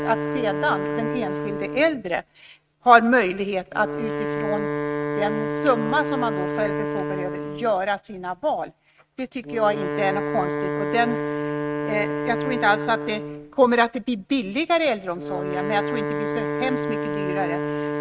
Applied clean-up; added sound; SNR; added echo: neural mask model RNNoise.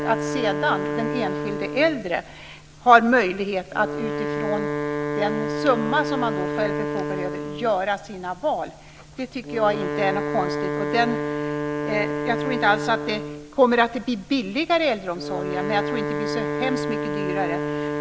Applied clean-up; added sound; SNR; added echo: none; Wind instrument, woodwind instrument; 3 dB; none.